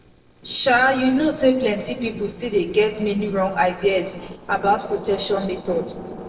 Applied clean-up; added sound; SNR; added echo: neural separator model SepFormer DNS4.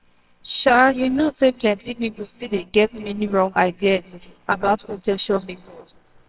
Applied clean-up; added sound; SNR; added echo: neural separator model SepFormer WHAMR!.